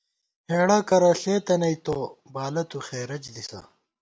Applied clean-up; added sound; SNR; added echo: none; none; none; none.